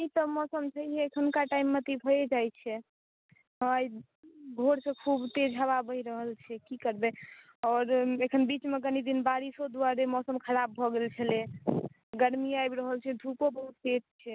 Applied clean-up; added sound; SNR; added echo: none; none; none; none.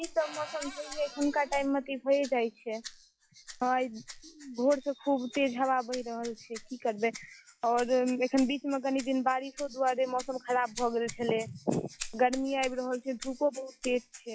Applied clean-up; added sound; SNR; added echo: classical method log-MMSE.